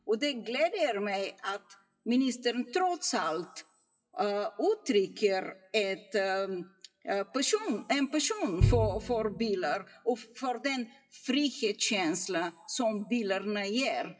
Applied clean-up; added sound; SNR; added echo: classical method WPE with log-MMSE.